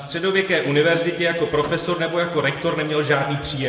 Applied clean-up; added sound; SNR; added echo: none; Slam / Microwave oven; 19 dB; reverberation time 1.9 s.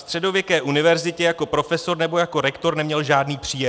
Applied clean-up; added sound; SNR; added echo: none; none; none; none.